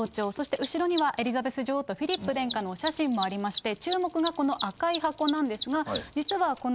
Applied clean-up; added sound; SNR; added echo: neural mask model Resemble Enhance denoiser.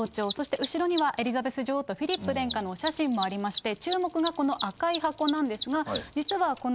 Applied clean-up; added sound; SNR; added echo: none; Mechanisms; 12 dB; none.